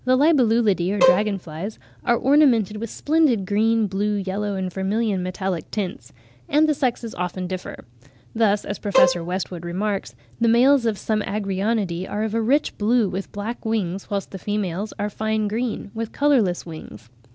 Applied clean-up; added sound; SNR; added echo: none; Bowed string instrument; 1 dB; none.